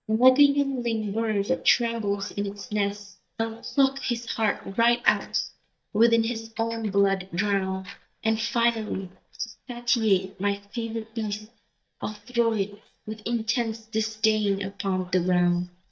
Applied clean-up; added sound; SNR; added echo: neural mask model DeepFilterNet 3.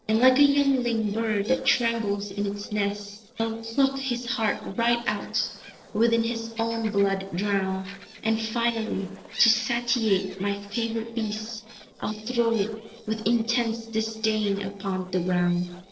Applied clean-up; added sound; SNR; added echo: neural separator model SepFormer DNS4.